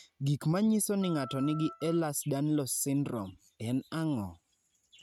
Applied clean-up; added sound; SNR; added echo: neural mask model RNNoise.